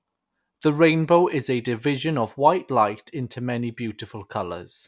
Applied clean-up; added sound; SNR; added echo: none; none; none; none.